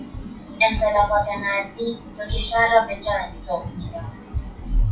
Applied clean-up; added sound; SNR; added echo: classical method WPE with log-MMSE.